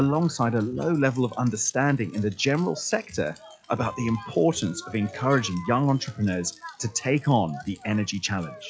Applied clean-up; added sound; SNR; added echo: classical method log-MMSE.